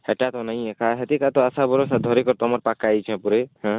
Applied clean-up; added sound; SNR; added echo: none; none; none; none.